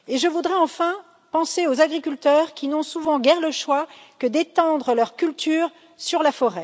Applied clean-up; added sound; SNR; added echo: none; none; none; none.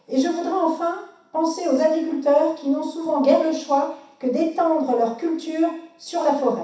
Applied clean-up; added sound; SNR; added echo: none; none; none; reverberation time 0.7 s.